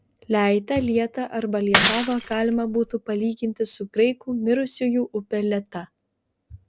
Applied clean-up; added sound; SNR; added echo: none; Shatter / Crushing; -3 dB; none.